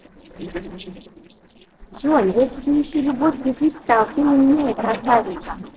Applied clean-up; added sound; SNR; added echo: neural separator model SepFormer DNS4.